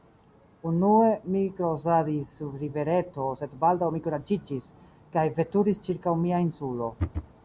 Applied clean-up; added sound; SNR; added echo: none; none; none; none.